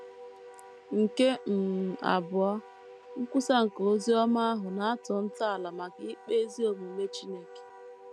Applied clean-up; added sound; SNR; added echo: none; Wind instrument, woodwind instrument; 18 dB; none.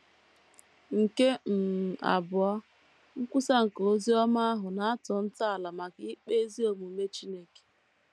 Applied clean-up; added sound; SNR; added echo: none; none; none; none.